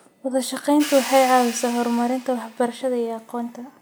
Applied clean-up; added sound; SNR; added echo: none; Hi-hat; 15 dB; none.